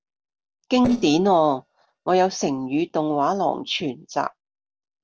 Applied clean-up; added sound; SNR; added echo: neural separator model SepFormer DNS4.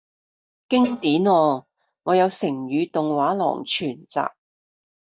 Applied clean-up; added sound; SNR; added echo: neural mask model DeepFilterNet 3.